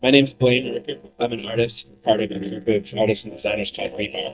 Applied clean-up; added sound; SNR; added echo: neural mask model DeepFilterNet 3.